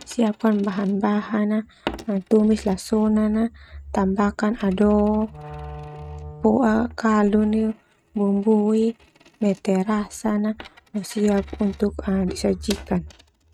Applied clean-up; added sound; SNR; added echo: neural mask model RNNoise.